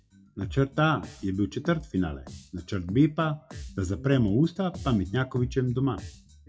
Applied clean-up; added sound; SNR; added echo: classical method WPE with log-MMSE.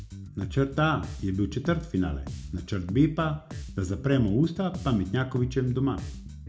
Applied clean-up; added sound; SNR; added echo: none; Bass guitar; 12 dB; reverberation time 0.3 s.